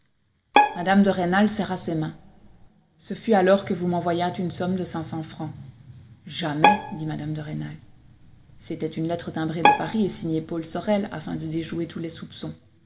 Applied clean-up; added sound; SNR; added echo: none; Bowed string instrument; 1 dB; reverberation time 0.6 s.